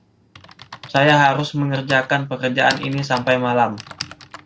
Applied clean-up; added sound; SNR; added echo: none; Typing; 17 dB; none.